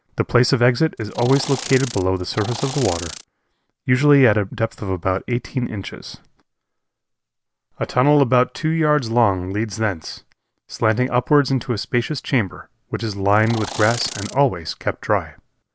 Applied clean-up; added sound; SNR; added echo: none; Insect; 11 dB; none.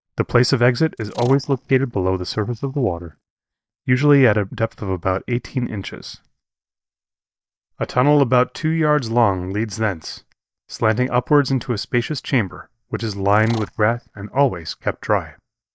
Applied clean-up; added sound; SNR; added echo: neural mask model DeepFilterNet 3.